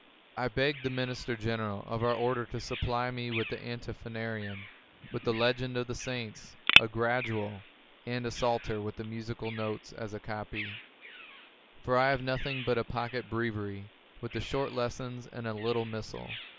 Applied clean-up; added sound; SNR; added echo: none; Bird vocalization, bird call, bird song; 4 dB; none.